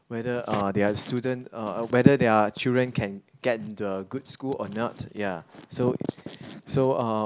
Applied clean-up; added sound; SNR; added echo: none; none; none; none.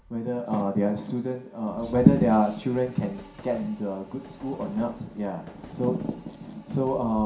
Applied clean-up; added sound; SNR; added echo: none; Train; 19 dB; reverberation time 0.5 s.